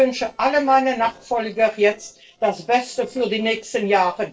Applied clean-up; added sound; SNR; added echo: neural separator model SepFormer DNS4.